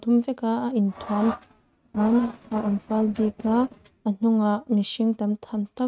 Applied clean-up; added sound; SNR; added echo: neural mask model RNNoise.